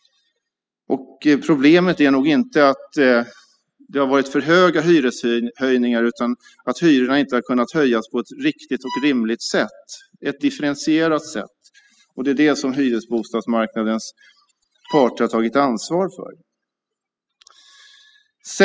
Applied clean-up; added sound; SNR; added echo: classical method spectral subtraction.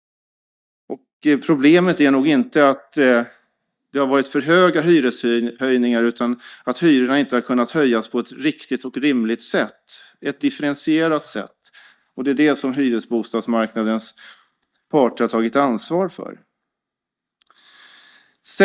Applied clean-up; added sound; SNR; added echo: neural mask model DeepFilterNet 3.